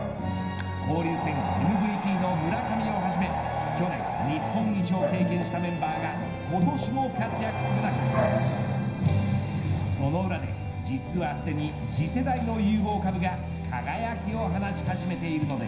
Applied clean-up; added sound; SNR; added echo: none; Bark / Bird vocalization, bird call, bird song; 14 dB; reverberation time 0.9 s.